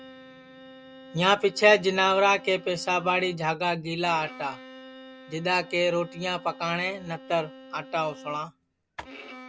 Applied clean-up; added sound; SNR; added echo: none; Bowed string instrument; 19 dB; none.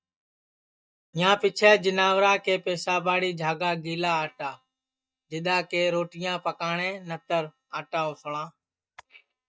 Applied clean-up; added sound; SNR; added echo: neural mask model DeepFilterNet 3.